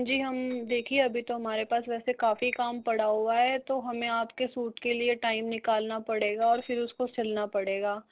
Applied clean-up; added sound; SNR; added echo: neural separator model SepFormer DNS4.